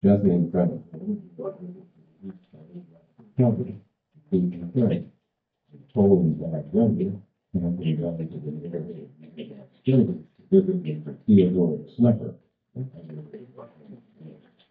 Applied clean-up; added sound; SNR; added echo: neural mask model DeepFilterNet 3.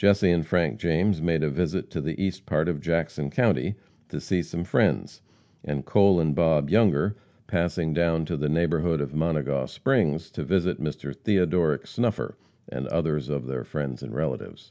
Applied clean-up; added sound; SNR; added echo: none; none; none; none.